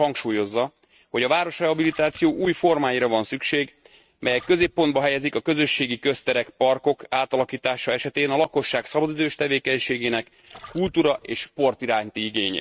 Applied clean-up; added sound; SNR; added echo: neural mask model RNNoise.